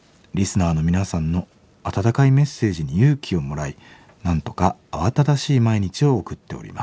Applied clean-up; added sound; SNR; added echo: none; none; none; none.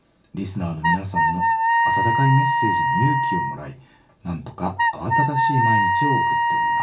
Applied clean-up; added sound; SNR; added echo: none; Wind instrument, woodwind instrument; -5 dB; reverberation time 0.3 s.